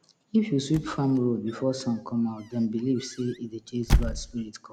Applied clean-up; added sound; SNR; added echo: none; Squeak / Slam / Wood; 3 dB; none.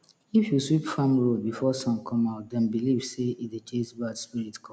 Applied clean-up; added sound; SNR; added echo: none; none; none; none.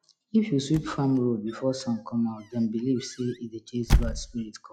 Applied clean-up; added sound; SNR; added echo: classical method log-MMSE.